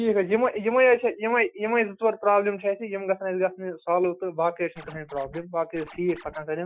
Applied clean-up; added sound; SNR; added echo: classical method Wiener filter.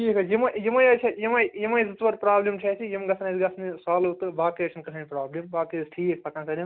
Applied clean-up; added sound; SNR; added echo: none; none; none; none.